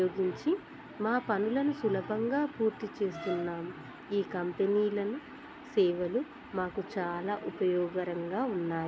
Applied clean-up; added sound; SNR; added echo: none; none; none; none.